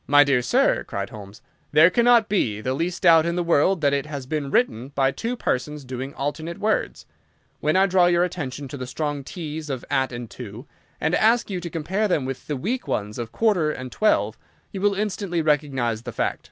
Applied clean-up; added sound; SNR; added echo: none; none; none; none.